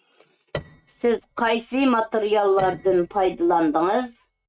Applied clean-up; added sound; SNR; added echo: neural mask model RNNoise.